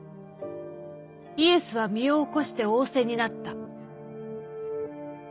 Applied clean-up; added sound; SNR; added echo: none; none; none; none.